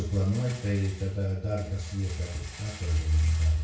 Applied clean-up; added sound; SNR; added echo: none; Rattle; 19 dB; reverberation time 0.6 s.